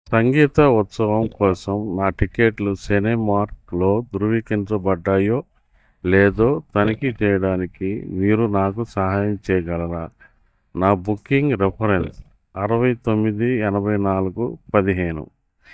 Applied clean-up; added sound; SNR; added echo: neural mask model DeepFilterNet 3.